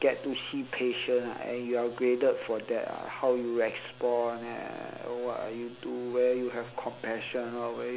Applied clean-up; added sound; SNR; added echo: none; none; none; none.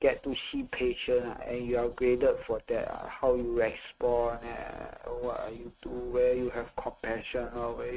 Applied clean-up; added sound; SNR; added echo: neural mask model RNNoise.